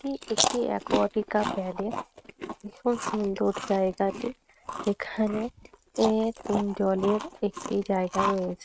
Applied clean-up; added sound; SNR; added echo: neural mask model RNNoise.